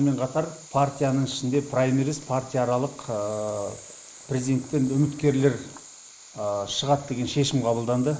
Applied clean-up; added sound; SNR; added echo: neural mask model Resemble Enhance denoiser.